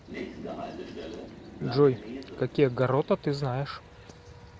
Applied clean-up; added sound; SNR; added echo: none; Train; 11 dB; none.